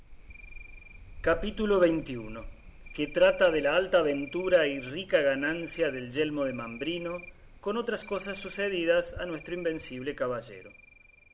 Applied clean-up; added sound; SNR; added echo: none; Cricket; 16 dB; none.